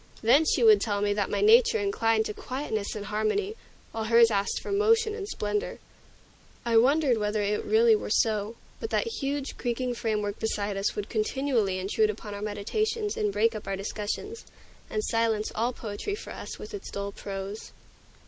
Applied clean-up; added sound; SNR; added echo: none; none; none; none.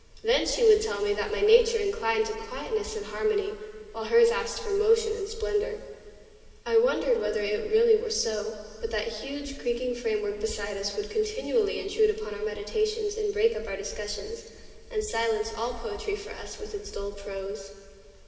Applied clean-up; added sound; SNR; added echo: none; none; none; reverberation time 2.5 s.